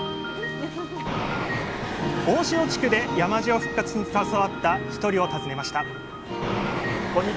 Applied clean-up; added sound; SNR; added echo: none; Fixed-wing aircraft, airplane; 6 dB; none.